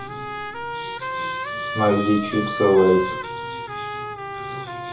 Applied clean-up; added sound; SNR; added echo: none; Trumpet; 6 dB; reverberation time 0.6 s.